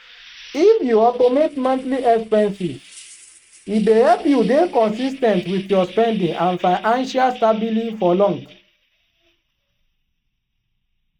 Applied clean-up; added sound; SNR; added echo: neural mask model RNNoise.